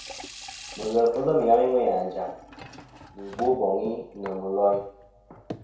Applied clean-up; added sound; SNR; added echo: none; Sink (filling or washing) / Water tap, faucet; 17 dB; reverberation time 0.6 s.